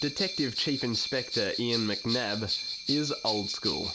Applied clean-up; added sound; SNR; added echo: none; Bell; 2 dB; none.